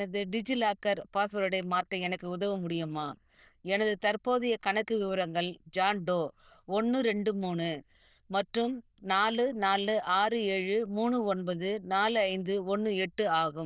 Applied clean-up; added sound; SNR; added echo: neural diffusion model UNIVERSE++.